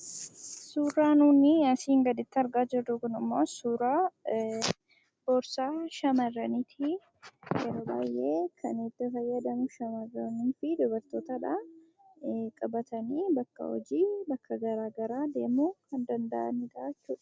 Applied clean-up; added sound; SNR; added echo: none; none; none; none.